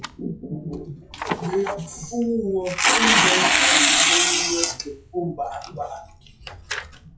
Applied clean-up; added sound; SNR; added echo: classical method WPE with log-MMSE.